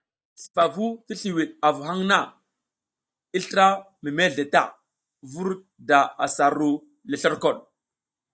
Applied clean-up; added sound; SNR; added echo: neural mask model DeepFilterNet 3.